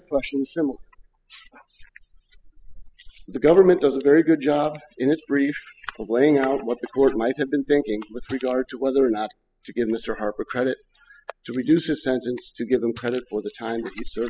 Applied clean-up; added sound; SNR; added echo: classical method spectral subtraction.